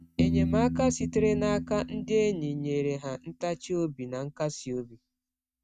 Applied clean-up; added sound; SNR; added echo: neural mask model RNNoise.